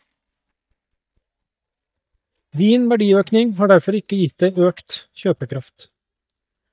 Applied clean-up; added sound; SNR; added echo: neural mask model DeepFilterNet 3.